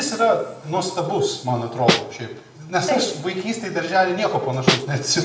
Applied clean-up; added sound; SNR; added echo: none; Snare drum; -3 dB; reverberation time 0.7 s.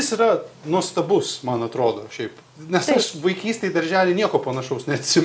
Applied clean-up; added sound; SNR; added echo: none; none; none; none.